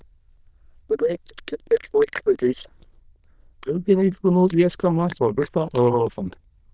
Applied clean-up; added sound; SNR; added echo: neural diffusion model UNIVERSE++.